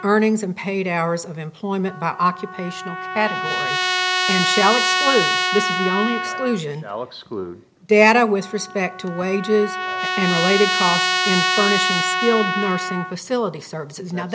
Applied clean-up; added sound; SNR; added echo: none; Trumpet; 2 dB; none.